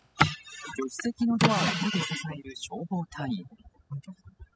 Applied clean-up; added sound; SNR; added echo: classical method spectral subtraction.